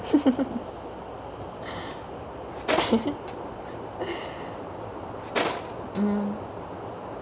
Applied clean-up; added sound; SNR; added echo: none; Tools; 3 dB; none.